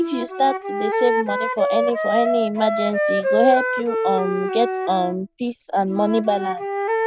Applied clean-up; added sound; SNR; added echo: none; Wind instrument, woodwind instrument; 1 dB; none.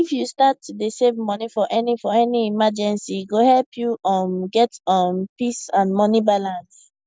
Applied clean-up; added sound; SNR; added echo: none; none; none; none.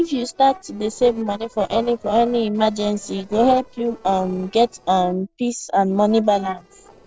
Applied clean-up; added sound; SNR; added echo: neural separator model SepFormer DNS4.